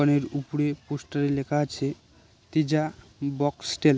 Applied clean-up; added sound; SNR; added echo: none; none; none; none.